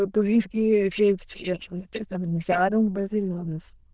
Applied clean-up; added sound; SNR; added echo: neural diffusion model UNIVERSE++.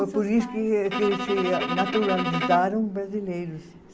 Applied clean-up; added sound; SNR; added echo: none; Bowed string instrument; 5 dB; none.